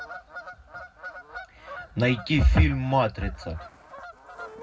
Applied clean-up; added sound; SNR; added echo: none; Bird vocalization, bird call, bird song / Fowl; 16 dB; reverberation time 0.3 s.